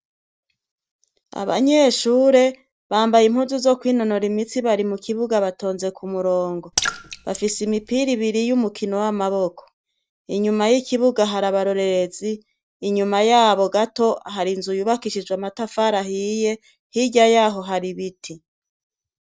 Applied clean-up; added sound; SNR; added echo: neural separator model SepFormer DNS4.